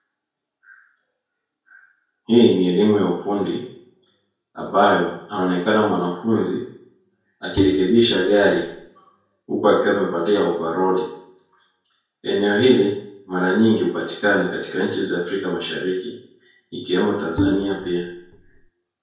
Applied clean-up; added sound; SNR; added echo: none; Bowed string instrument; 5 dB; reverberation time 0.5 s.